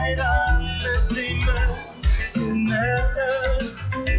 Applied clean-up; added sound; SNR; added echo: classical method log-MMSE.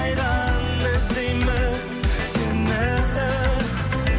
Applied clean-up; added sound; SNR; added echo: none; none; none; none.